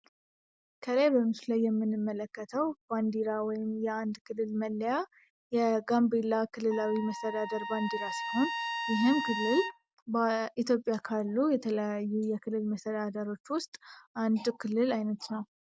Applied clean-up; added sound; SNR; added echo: none; Trumpet; 5 dB; none.